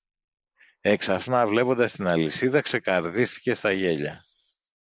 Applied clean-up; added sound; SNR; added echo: neural mask model Resemble Enhance denoiser.